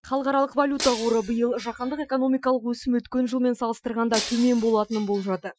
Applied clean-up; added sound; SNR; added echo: classical method Wiener filter.